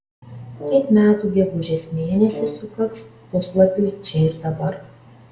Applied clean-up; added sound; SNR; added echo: none; Brass instrument; 14 dB; reverberation time 0.5 s.